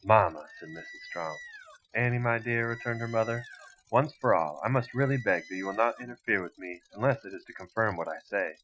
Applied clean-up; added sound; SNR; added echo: classical method Wiener filter.